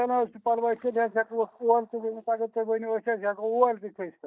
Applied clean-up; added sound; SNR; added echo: neural mask model DeepFilterNet 3.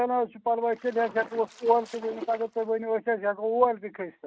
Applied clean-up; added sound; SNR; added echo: neural mask model RNNoise.